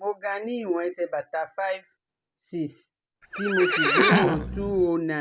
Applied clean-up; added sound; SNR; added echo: none; Livestock, farm animals, working animals; -3 dB; none.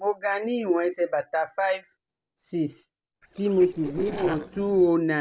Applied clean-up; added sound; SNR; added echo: neural separator model SepFormer DNS4.